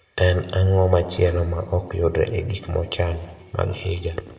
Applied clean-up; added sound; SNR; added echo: none; none; none; reverberation time 1.5 s.